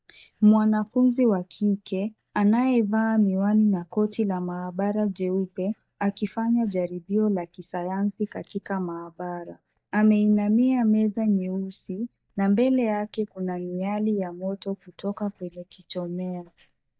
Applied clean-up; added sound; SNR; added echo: neural mask model DeepFilterNet 3.